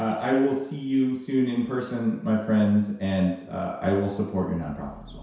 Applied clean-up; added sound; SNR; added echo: none; none; none; reverberation time 0.7 s.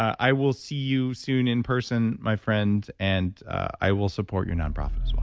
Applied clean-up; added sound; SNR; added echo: none; none; none; none.